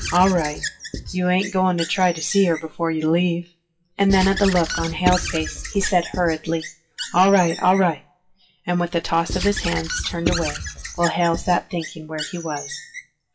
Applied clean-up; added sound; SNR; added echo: classical method WPE with log-MMSE.